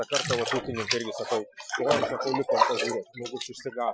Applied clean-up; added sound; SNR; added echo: classical method Wiener filter.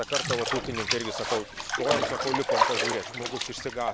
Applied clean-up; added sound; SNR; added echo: none; Bathtub (filling or washing); -2 dB; none.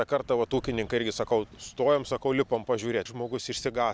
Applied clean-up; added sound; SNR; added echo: none; none; none; none.